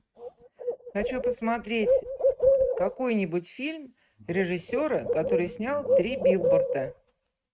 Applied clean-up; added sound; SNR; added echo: neural mask model RNNoise.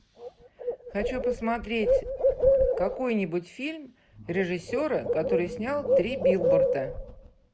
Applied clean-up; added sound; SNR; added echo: none; Bird; -3 dB; none.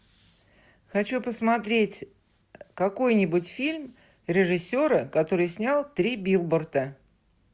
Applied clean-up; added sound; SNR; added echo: none; none; none; none.